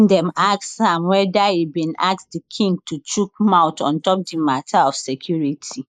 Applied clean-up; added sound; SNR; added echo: neural mask model Resemble Enhance denoiser.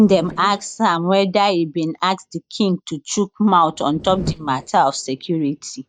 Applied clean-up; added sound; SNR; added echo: neural mask model DeepFilterNet 3.